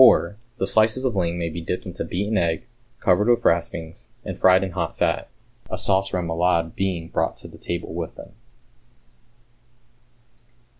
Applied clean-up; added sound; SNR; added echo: none; none; none; none.